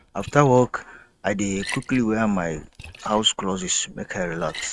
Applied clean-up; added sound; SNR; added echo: neural mask model RNNoise.